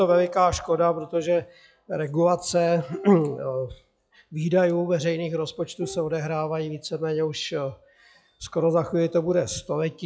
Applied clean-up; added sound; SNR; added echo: classical method log-MMSE.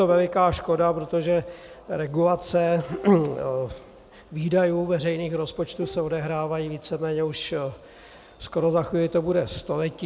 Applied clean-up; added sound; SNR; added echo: none; Bowed string instrument; 19 dB; none.